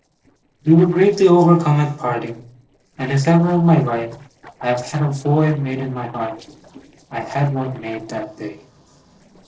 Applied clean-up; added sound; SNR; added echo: neural separator model SepFormer DNS4.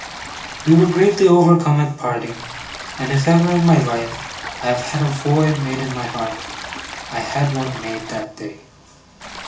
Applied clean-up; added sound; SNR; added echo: none; Stream; 14 dB; reverberation time 0.4 s.